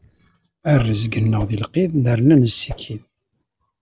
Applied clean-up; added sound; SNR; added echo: neural separator model SepFormer DNS4.